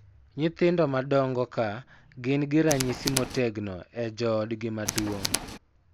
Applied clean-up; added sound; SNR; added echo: none; Tools; 4 dB; none.